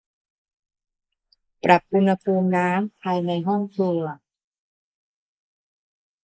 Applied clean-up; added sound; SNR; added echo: neural mask model Resemble Enhance denoiser.